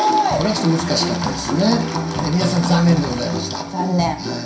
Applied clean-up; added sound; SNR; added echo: none; Wind instrument, woodwind instrument; 18 dB; reverberation time 0.5 s.